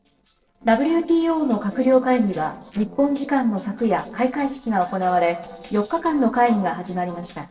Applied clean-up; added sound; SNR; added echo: neural separator model SepFormer DNS4.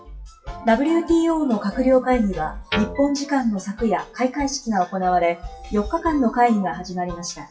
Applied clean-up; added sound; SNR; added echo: classical method WPE with log-MMSE.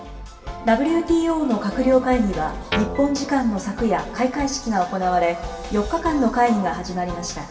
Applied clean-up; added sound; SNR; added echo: none; Guitar; 9 dB; reverberation time 2.1 s.